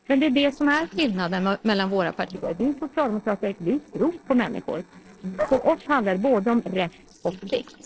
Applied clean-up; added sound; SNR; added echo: neural separator model SepFormer DNS4.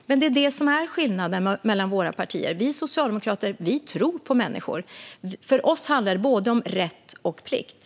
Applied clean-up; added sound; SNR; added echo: none; none; none; none.